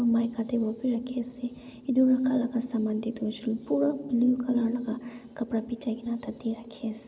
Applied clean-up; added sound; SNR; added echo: none; none; none; none.